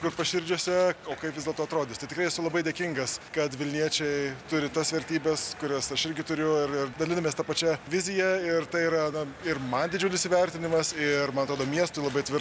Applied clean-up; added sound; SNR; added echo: none; none; none; none.